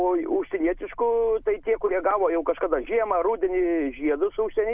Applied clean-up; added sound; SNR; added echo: none; none; none; none.